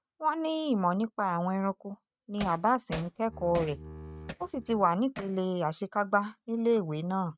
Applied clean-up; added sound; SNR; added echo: neural mask model RNNoise.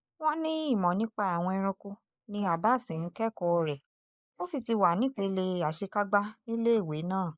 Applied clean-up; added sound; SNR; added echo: neural mask model Resemble Enhance denoiser.